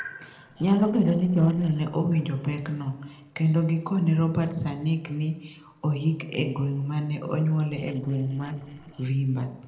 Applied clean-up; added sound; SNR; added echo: neural separator model SepFormer DNS4.